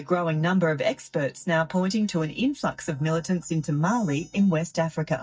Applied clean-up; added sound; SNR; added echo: neural mask model DeepFilterNet 3.